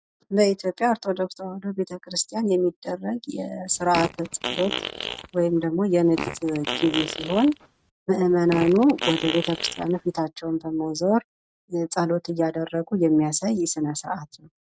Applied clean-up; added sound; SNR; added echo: neural mask model RNNoise.